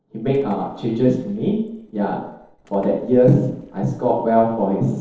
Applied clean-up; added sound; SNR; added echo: neural separator model SepFormer DNS4.